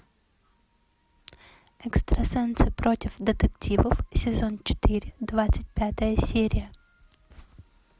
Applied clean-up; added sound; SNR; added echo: none; none; none; none.